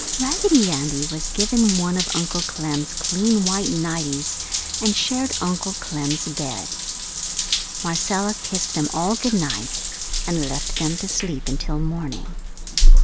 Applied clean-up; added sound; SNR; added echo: none; Drip / Trickle, dribble / Bathtub (filling or washing) / Water tap, faucet; -3 dB; none.